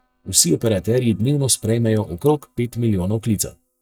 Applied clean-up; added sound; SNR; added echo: neural mask model DeepFilterNet 3.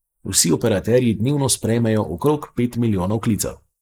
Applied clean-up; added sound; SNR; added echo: neural mask model Resemble Enhance denoiser.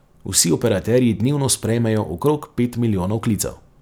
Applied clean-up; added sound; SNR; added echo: none; none; none; none.